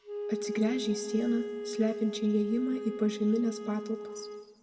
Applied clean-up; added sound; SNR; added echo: none; Wind instrument, woodwind instrument; 7 dB; reverberation time 1.4 s.